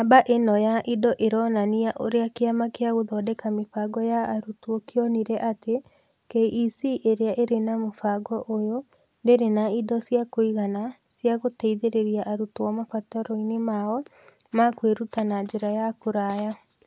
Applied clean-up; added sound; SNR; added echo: none; none; none; none.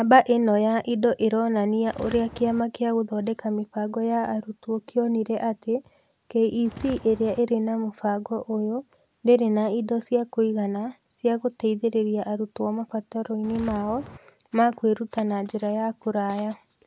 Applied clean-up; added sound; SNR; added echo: none; Walk, footsteps; 15 dB; none.